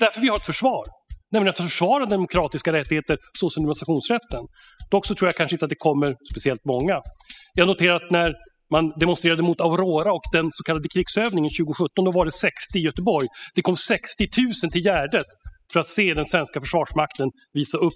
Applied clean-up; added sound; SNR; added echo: classical method spectral subtraction.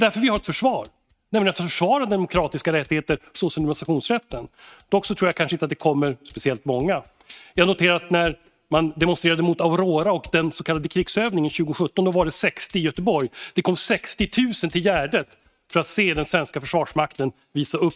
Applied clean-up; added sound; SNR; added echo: neural mask model RNNoise.